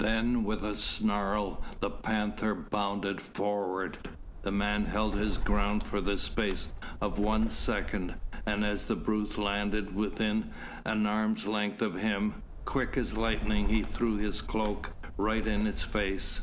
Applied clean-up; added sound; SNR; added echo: none; Bird; 4 dB; none.